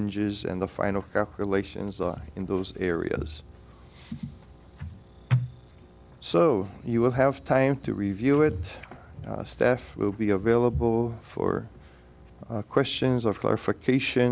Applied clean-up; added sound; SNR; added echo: none; none; none; none.